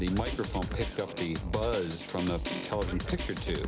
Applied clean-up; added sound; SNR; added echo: none; Drum; 3 dB; none.